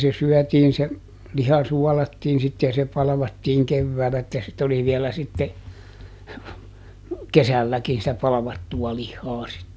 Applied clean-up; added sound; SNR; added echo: none; none; none; none.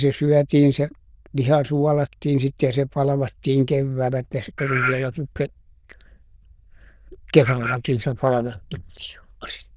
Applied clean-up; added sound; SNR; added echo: neural diffusion model UNIVERSE++.